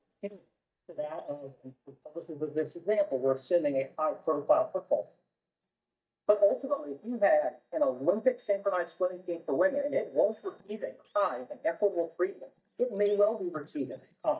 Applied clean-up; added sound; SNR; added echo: neural mask model DeepFilterNet 3.